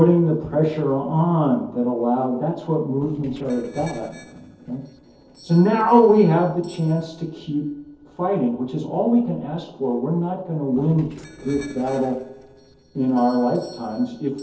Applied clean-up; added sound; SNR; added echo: neural separator model SepFormer DNS4.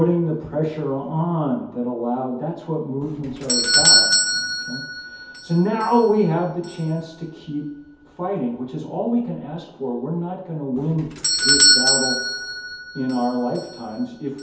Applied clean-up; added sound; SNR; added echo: none; Doorbell; -1 dB; reverberation time 0.6 s.